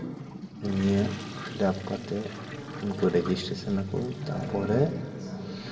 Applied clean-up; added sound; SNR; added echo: none; Toilet flush; 16 dB; reverberation time 2.3 s.